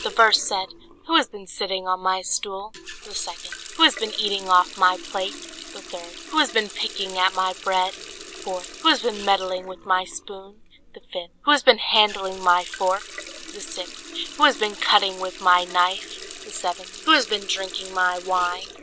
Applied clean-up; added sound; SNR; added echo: none; Water tap, faucet; 15 dB; none.